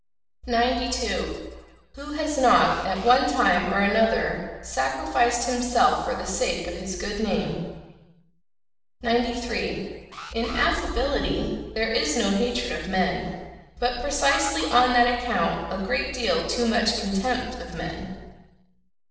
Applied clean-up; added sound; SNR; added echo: neural separator model SepFormer DNS4.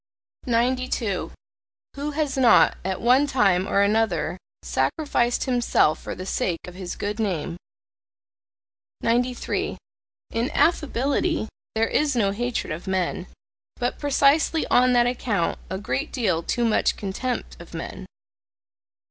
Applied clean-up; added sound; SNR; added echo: none; none; none; none.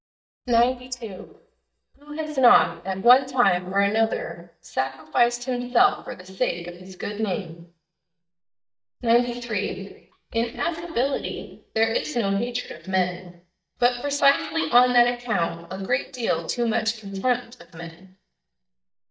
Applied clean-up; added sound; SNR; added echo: neural mask model DeepFilterNet 3.